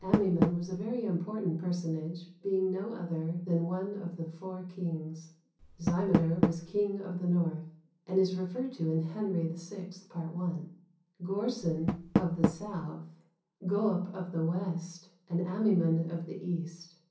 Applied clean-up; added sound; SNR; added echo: none; Door; 6 dB; reverberation time 0.6 s.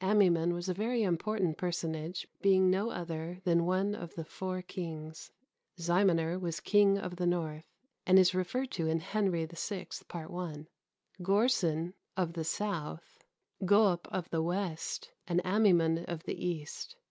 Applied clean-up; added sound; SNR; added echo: none; none; none; none.